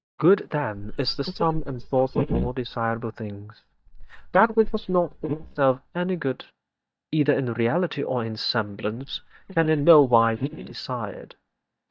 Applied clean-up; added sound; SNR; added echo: neural mask model DeepFilterNet 3.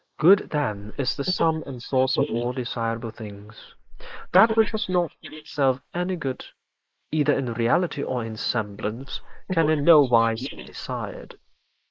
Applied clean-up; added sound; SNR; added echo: neural mask model Resemble Enhance denoiser.